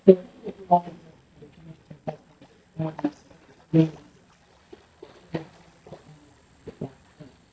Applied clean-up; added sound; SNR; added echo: neural mask model DeepFilterNet 3.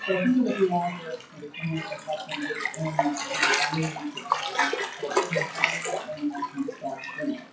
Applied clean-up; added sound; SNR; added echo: classical method WPE with log-MMSE.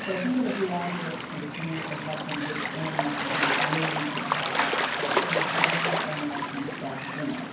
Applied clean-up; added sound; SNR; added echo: none; Gull, seagull / Waves, surf; -4 dB; reverberation time 0.9 s.